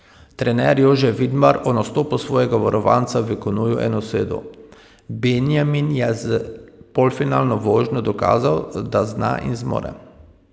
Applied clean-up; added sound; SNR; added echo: none; none; none; none.